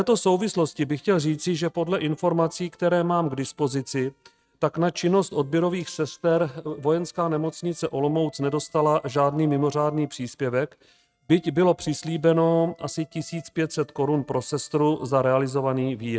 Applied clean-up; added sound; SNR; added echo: neural mask model RNNoise.